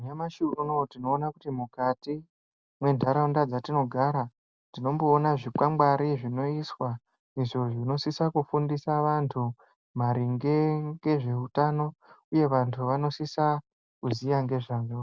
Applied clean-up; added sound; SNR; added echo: none; none; none; none.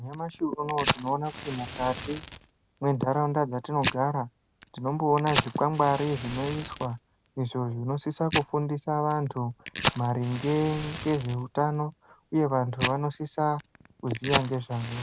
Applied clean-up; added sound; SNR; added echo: none; Fire; 5 dB; none.